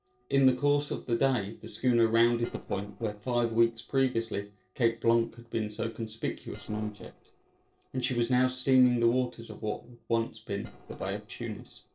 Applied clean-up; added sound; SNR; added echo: neural separator model SepFormer DNS4.